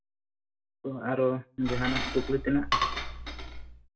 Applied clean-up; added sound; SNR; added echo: none; Cutlery, silverware / Dishes, pots, and pans; 0 dB; reverberation time 0.1 s.